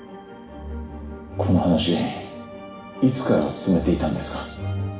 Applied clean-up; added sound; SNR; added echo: none; none; none; reverberation time 0.8 s.